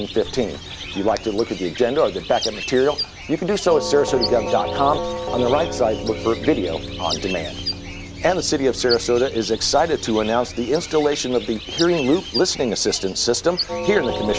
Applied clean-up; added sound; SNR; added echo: none; Doorbell + Bird; 8 dB; none.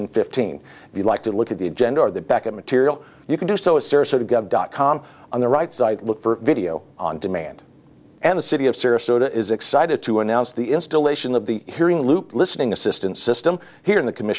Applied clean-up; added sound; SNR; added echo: none; none; none; none.